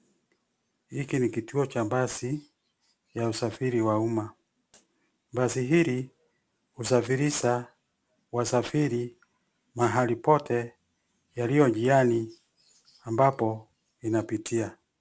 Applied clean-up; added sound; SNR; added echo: none; none; none; none.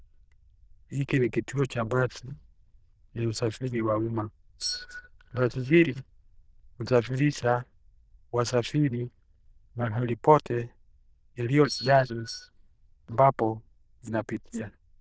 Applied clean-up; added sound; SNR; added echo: neural diffusion model UNIVERSE++.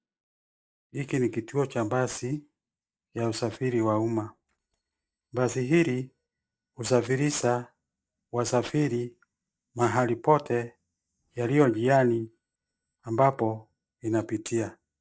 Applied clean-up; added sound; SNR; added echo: neural mask model DeepFilterNet 3.